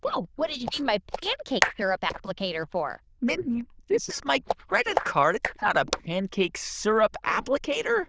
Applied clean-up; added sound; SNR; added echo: neural diffusion model UNIVERSE++.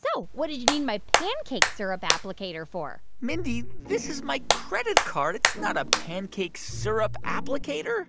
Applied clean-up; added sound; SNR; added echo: none; Hands; -2 dB; none.